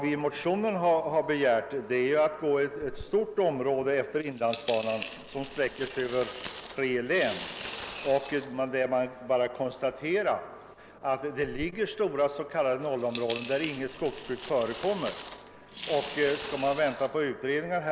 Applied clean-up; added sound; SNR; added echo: none; Coin (dropping); 10 dB; none.